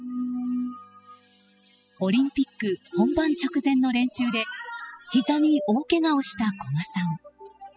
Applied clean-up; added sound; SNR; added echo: classical method spectral subtraction.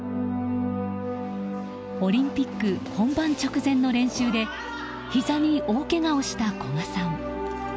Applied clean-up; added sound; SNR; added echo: none; none; none; none.